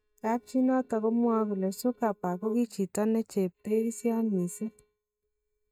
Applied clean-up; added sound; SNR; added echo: neural mask model DeepFilterNet 3.